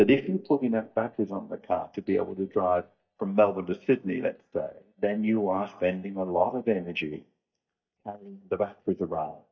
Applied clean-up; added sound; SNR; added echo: neural mask model DeepFilterNet 3.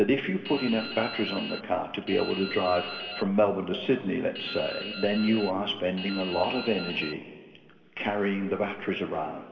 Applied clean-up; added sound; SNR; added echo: none; Drip; 11 dB; reverberation time 2.1 s.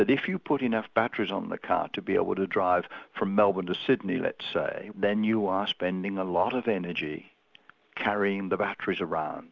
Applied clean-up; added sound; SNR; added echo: none; none; none; none.